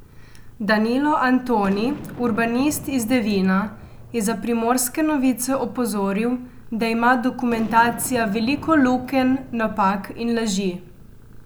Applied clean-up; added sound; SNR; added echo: none; Boom; 19 dB; none.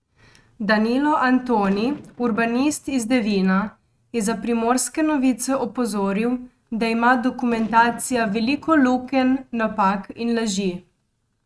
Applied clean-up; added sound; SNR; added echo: neural mask model RNNoise.